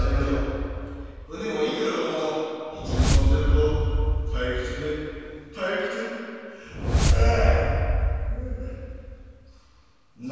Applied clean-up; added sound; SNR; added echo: none; Whoosh, swoosh, swish; -5 dB; reverberation time 2.1 s.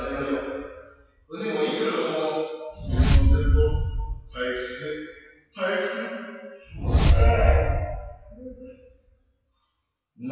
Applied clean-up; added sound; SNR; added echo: classical method WPE with log-MMSE.